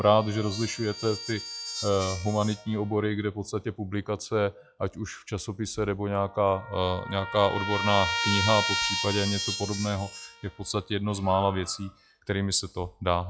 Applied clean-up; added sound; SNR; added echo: classical method log-MMSE.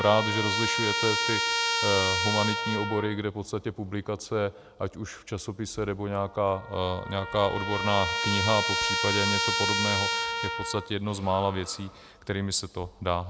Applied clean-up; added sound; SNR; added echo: none; Trumpet; 2 dB; none.